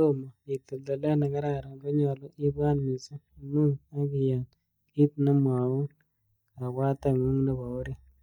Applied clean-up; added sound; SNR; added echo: neural mask model DeepFilterNet 3.